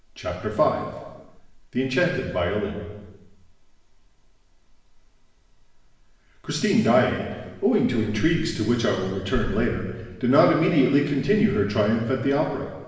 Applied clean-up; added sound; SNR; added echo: none; none; none; reverberation time 1.2 s.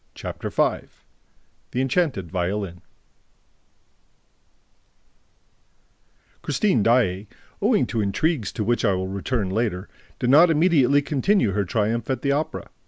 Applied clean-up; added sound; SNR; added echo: none; none; none; none.